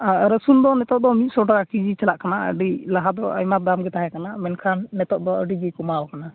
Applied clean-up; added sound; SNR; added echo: none; none; none; none.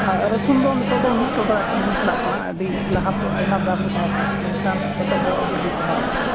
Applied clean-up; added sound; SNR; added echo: none; Microwave oven; -1 dB; none.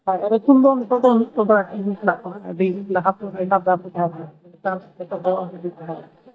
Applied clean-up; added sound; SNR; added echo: neural mask model DeepFilterNet 3.